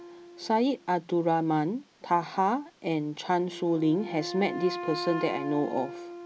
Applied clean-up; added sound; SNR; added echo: none; Wind instrument, woodwind instrument; 12 dB; none.